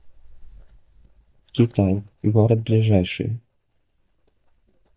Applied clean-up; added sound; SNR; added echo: neural mask model DeepFilterNet 3.